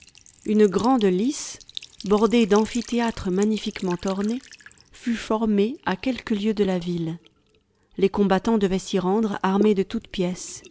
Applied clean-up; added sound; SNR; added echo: none; Trickle, dribble / Sink (filling or washing); 20 dB; none.